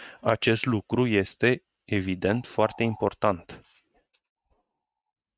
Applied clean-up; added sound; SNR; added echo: neural mask model RNNoise.